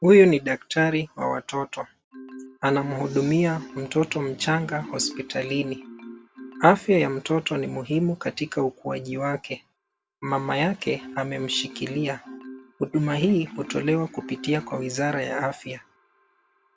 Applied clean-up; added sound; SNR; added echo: none; Marimba, xylophone; 18 dB; none.